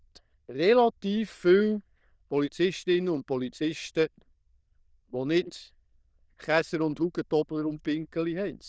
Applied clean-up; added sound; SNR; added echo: neural diffusion model UNIVERSE++.